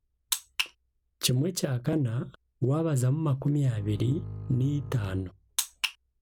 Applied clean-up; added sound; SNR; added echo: none; Bowed string instrument; 10 dB; none.